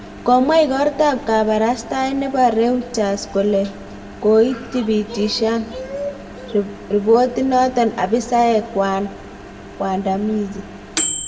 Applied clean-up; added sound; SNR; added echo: none; Microwave oven; 13 dB; reverberation time 1.2 s.